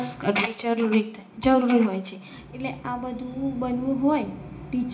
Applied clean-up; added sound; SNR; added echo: none; none; none; reverberation time 0.4 s.